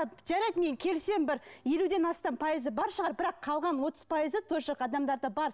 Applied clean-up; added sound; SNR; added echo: none; none; none; none.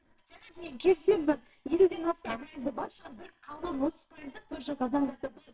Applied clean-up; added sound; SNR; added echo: neural separator model SepFormer WHAMR!.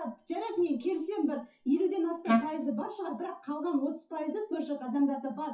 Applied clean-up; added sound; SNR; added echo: classical method WPE with log-MMSE.